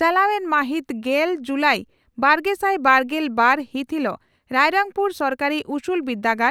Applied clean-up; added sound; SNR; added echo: none; none; none; none.